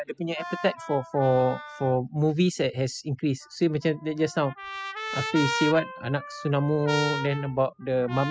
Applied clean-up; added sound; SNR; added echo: classical method spectral subtraction.